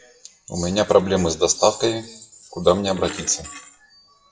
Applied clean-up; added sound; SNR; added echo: classical method WPE with log-MMSE.